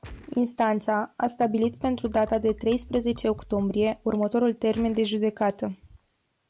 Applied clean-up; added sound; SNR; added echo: none; Liquid + Gunshot, gunfire; 19 dB; none.